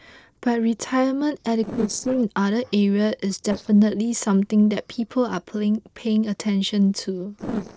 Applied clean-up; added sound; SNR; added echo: neural separator model SepFormer DNS4.